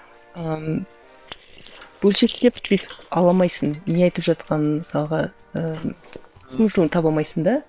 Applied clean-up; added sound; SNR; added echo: neural separator model SepFormer WHAM!.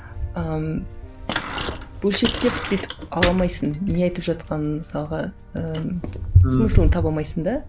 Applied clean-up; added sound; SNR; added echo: none; Bicycle; 0 dB; none.